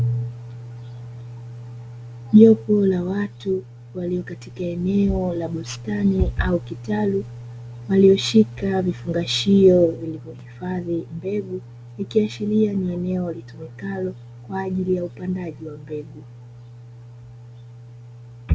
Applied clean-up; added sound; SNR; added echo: none; none; none; none.